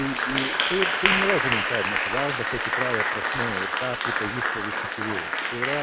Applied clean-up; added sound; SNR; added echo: none; Applause; -5 dB; none.